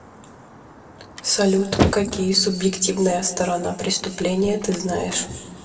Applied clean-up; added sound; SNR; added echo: none; Slam; 10 dB; reverberation time 1.5 s.